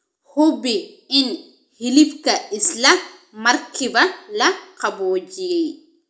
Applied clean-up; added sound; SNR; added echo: none; none; none; reverberation time 0.3 s.